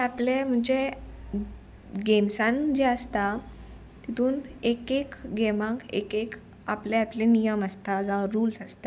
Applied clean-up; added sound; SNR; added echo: none; none; none; none.